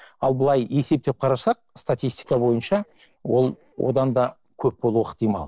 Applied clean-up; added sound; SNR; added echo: neural separator model SepFormer DNS4.